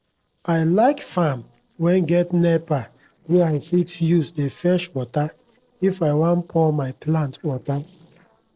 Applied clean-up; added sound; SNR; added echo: neural separator model SepFormer DNS4.